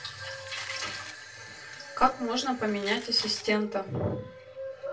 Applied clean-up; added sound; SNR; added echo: none; Domestic sounds, home sounds; 16 dB; reverberation time 0.2 s.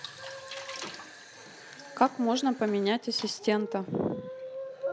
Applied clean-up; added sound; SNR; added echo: none; none; none; none.